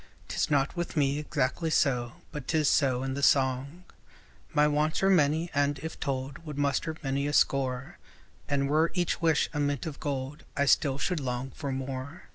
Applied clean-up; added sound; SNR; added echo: none; none; none; none.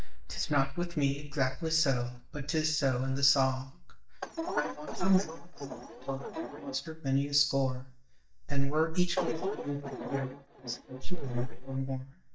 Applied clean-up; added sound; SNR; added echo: neural mask model DeepFilterNet 3.